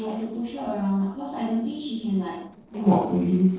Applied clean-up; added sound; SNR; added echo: neural separator model SepFormer DNS4.